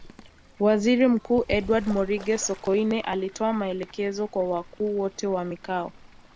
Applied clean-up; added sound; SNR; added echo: none; Bird / Fowl; 18 dB; none.